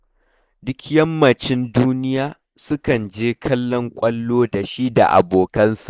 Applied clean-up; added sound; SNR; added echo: neural mask model Resemble Enhance denoiser.